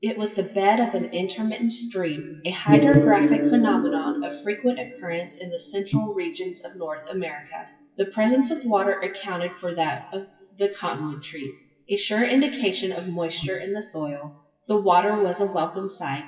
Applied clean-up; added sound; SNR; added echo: classical method WPE with log-MMSE.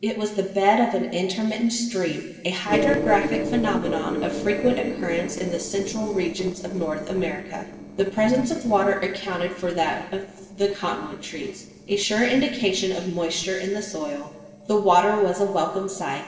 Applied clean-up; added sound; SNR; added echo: neural separator model SepFormer DNS4.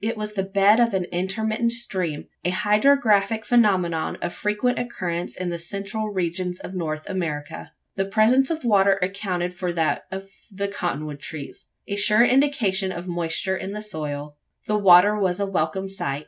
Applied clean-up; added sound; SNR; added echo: none; none; none; none.